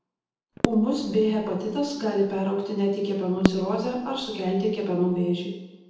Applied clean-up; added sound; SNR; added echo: none; Fireworks; 7 dB; reverberation time 0.9 s.